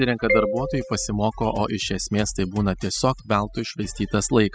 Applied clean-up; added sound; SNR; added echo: classical method spectral subtraction.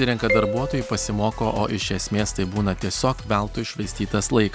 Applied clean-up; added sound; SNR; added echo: none; Marimba, xylophone; 9 dB; none.